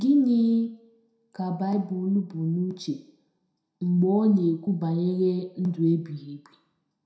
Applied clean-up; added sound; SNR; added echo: none; none; none; reverberation time 0.5 s.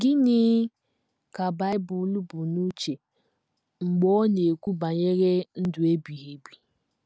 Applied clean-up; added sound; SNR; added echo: none; none; none; none.